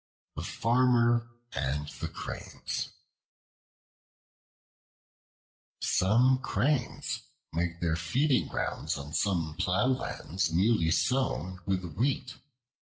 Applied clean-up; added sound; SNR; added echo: none; none; none; none.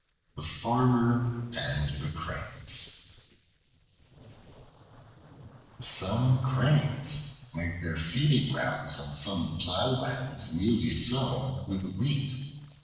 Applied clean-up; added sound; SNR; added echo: neural separator model SepFormer DNS4.